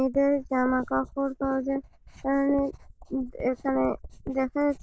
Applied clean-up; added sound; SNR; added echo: neural mask model Resemble Enhance denoiser.